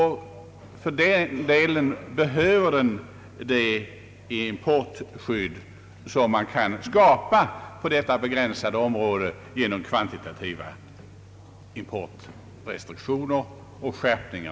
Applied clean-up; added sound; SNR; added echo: none; none; none; none.